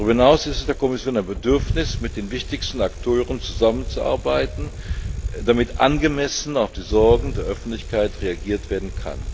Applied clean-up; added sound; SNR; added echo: none; Bicycle; 7 dB; none.